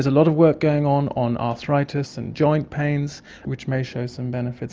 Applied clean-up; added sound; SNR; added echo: none; none; none; none.